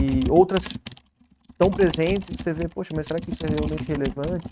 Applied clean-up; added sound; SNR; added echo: neural mask model RNNoise.